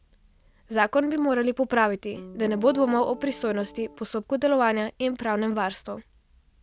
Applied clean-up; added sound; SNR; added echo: none; Guitar; 17 dB; none.